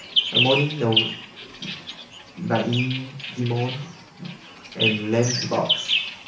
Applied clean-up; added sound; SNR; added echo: none; Bird vocalization, bird call, bird song; 1 dB; reverberation time 0.7 s.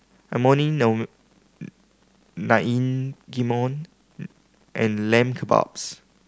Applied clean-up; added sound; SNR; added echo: none; none; none; none.